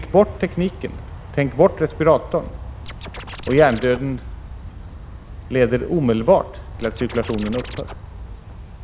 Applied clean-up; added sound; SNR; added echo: none; Scratching (performance technique) + Aircraft; 13 dB; none.